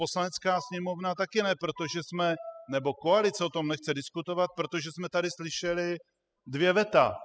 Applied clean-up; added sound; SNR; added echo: classical method spectral subtraction.